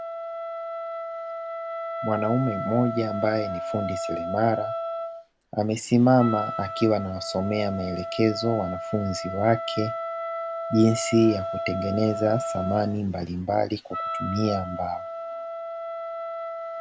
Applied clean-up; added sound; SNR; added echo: none; Wind instrument, woodwind instrument; 6 dB; none.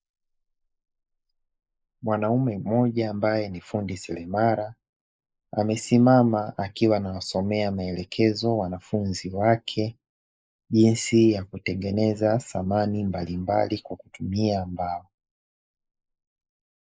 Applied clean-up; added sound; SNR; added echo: neural mask model Resemble Enhance denoiser.